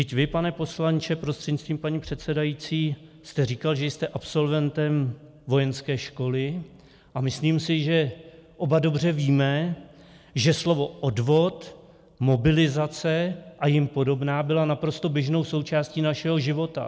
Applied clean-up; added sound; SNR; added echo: none; none; none; none.